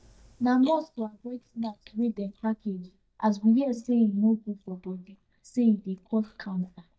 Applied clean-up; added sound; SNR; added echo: neural mask model DeepFilterNet 3.